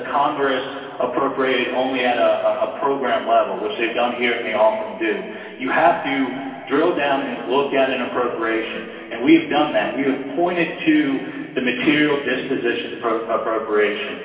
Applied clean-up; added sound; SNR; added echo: none; none; none; reverberation time 2.4 s.